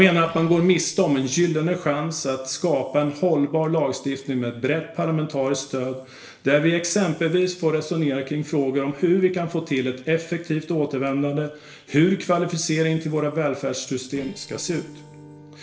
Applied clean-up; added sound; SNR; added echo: neural separator model SepFormer DNS4.